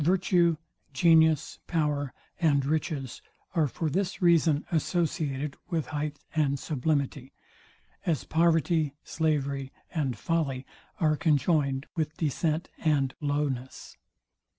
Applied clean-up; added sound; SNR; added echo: none; none; none; none.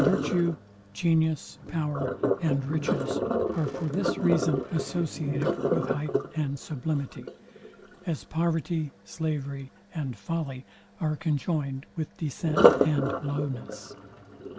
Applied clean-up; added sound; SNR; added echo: none; Sink (filling or washing); 1 dB; none.